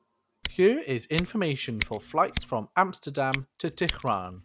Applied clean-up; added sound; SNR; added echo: none; Scissors; 11 dB; none.